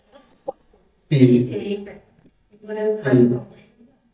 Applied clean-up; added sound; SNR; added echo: neural mask model DeepFilterNet 3.